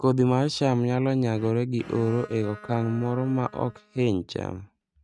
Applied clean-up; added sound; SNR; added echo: neural mask model RNNoise.